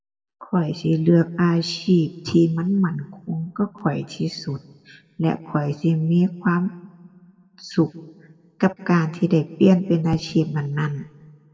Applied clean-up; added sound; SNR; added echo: none; none; none; reverberation time 0.9 s.